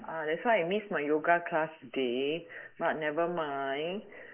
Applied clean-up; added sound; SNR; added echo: neural mask model Resemble Enhance denoiser.